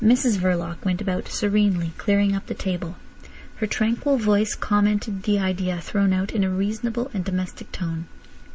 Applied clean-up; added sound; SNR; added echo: none; none; none; none.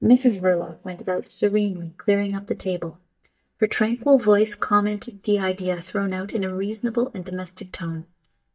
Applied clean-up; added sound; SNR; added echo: neural mask model DeepFilterNet 3.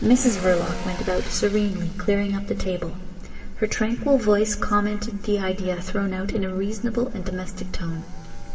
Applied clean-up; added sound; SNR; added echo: none; Motorcycle / Engine; 19 dB; reverberation time 2.4 s.